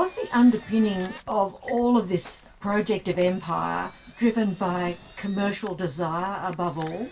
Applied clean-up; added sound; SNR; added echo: none; Engine; 15 dB; reverberation time 0.2 s.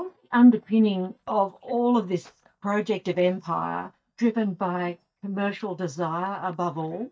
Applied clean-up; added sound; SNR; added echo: neural mask model DeepFilterNet 3.